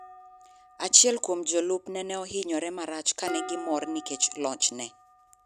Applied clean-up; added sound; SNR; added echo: none; Dishes, pots, and pans; 15 dB; none.